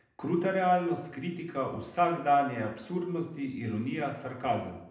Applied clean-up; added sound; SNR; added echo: none; none; none; reverberation time 0.7 s.